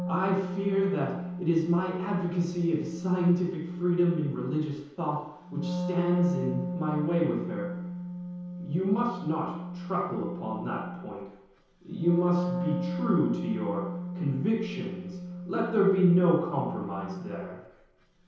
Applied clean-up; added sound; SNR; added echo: none; Wind instrument, woodwind instrument; 6 dB; reverberation time 0.9 s.